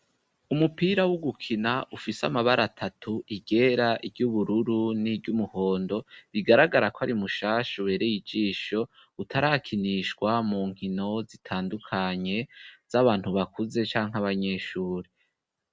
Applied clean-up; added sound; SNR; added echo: none; none; none; none.